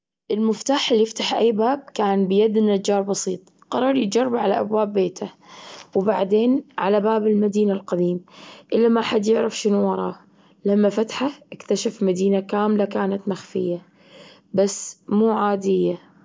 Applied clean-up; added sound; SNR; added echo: none; none; none; none.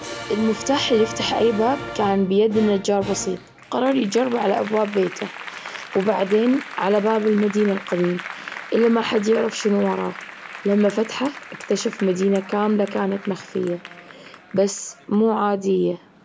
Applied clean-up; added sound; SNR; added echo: none; Applause; 14 dB; none.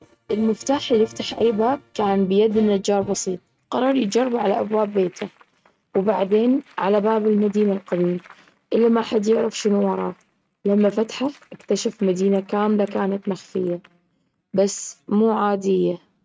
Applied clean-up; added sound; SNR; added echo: neural mask model RNNoise.